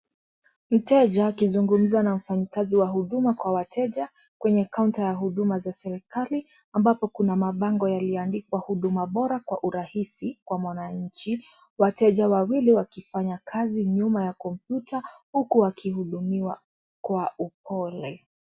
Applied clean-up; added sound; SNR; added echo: none; none; none; none.